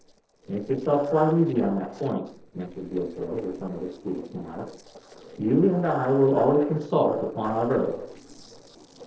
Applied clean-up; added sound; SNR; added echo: neural separator model SepFormer DNS4.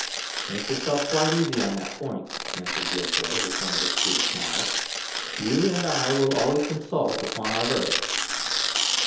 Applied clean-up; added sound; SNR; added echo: none; Tearing; 0 dB; reverberation time 0.8 s.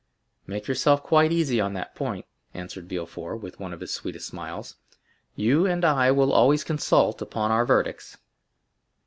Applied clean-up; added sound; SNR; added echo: none; none; none; none.